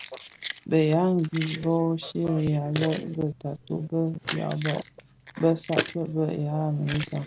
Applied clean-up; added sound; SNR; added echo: none; Keys jangling; 10 dB; none.